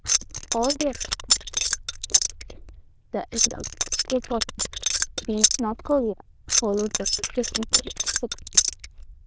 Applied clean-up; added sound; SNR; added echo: neural diffusion model UNIVERSE++.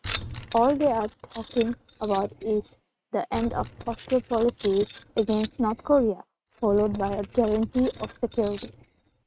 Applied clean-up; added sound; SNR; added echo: neural mask model RNNoise.